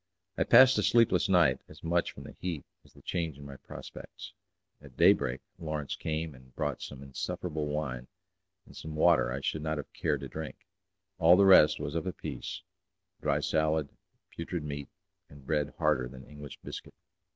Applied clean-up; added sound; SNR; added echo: none; none; none; none.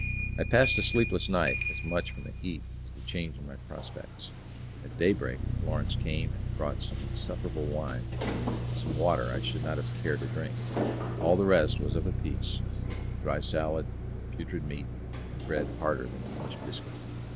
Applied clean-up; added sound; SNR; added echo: none; Bass guitar + Sliding door; 0 dB; none.